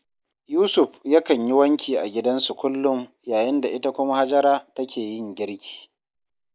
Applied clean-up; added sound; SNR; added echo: none; none; none; none.